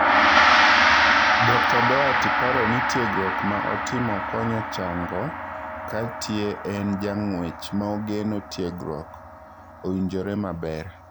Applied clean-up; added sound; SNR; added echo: none; Gong; -5 dB; none.